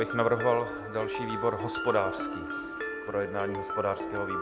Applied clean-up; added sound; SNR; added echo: none; Mallet percussion; 4 dB; none.